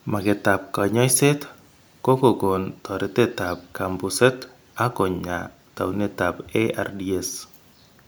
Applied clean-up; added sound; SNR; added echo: none; none; none; none.